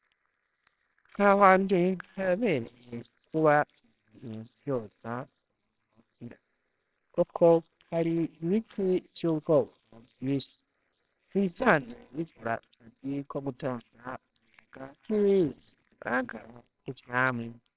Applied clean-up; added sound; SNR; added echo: neural separator model SepFormer WHAMR!.